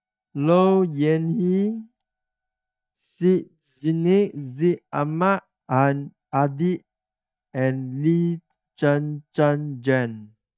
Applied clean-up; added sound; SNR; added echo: neural mask model DeepFilterNet 3.